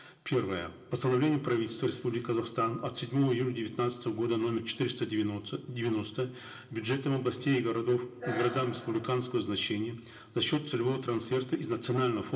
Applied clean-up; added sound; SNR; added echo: none; none; none; reverberation time 1.3 s.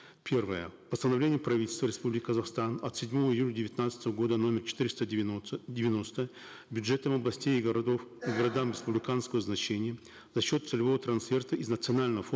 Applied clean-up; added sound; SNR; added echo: none; none; none; none.